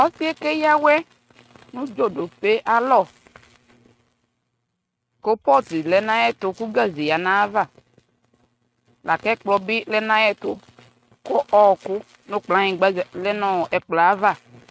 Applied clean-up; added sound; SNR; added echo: neural mask model RNNoise.